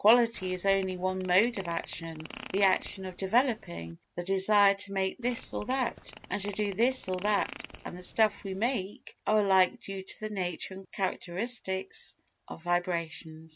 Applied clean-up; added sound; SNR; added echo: none; Fart; 17 dB; none.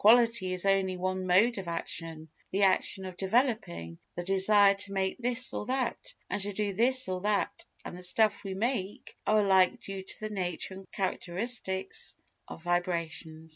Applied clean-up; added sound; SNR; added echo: none; none; none; none.